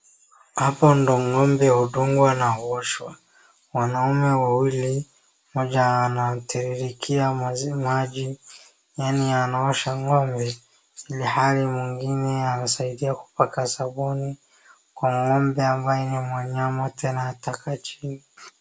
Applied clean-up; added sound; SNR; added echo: none; none; none; none.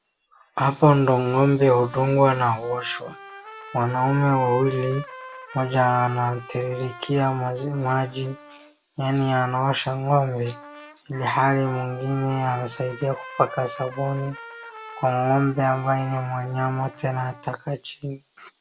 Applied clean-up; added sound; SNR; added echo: none; Trumpet; 19 dB; none.